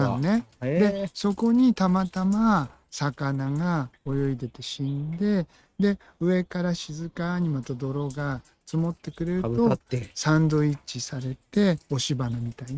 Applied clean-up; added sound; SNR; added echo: neural mask model RNNoise.